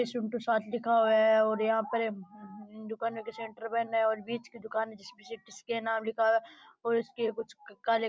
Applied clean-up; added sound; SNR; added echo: none; none; none; none.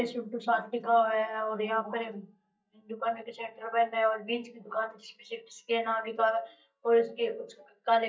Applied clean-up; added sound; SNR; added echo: neural mask model DeepFilterNet 3.